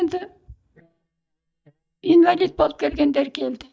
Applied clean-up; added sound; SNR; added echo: neural mask model DeepFilterNet 3.